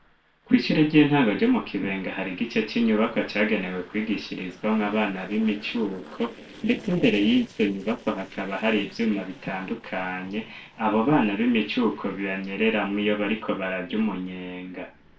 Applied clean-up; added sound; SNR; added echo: neural separator model SepFormer DNS4.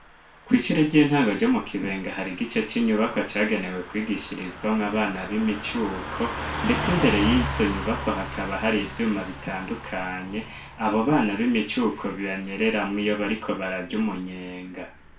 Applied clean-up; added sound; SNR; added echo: none; Car passing by / Truck; 10 dB; reverberation time 0.3 s.